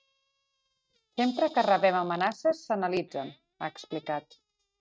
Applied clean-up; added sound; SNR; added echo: neural mask model RNNoise.